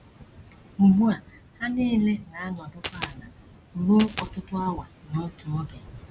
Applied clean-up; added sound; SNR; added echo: none; Coin (dropping); 7 dB; none.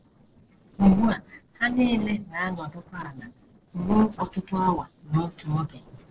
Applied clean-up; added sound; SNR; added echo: neural separator model SepFormer DNS4.